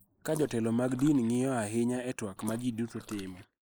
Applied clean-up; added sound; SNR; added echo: neural mask model Resemble Enhance denoiser.